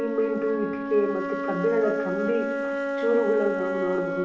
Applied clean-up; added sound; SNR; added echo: none; Wind instrument, woodwind instrument; 2 dB; reverberation time 1.1 s.